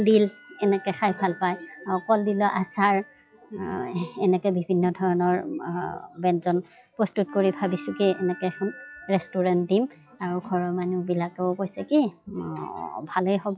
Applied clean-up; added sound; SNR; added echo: classical method log-MMSE.